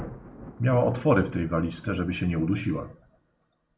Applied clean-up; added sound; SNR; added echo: none; Thunder; 17 dB; none.